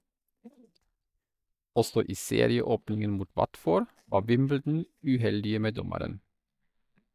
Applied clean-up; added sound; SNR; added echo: neural mask model DeepFilterNet 3.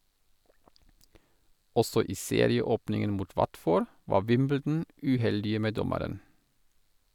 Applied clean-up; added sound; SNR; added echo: none; none; none; none.